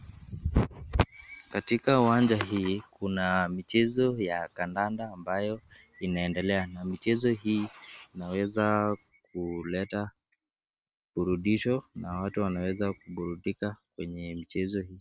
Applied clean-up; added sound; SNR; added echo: none; none; none; none.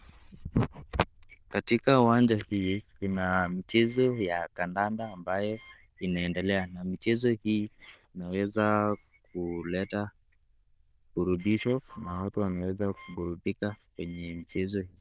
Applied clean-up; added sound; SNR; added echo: neural diffusion model UNIVERSE++.